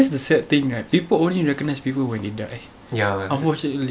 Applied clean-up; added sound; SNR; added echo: none; none; none; none.